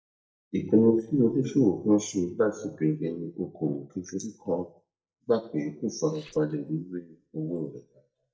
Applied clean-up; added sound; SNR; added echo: neural mask model DeepFilterNet 3.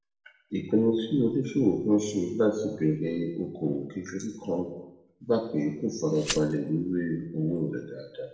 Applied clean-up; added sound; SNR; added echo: none; Glass; 12 dB; reverberation time 0.8 s.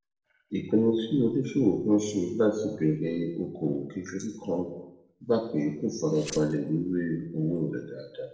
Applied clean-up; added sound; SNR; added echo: neural separator model SepFormer DNS4.